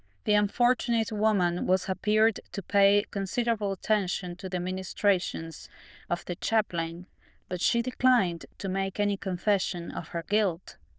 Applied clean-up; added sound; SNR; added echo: neural diffusion model UNIVERSE++.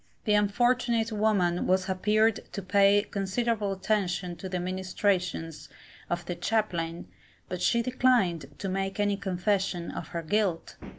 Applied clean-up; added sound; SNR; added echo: none; none; none; none.